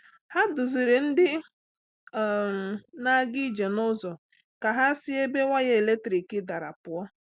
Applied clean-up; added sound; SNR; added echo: none; none; none; none.